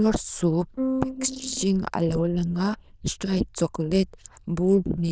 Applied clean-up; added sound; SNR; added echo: neural diffusion model UNIVERSE++.